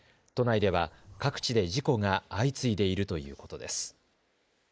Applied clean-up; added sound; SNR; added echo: neural mask model Resemble Enhance denoiser.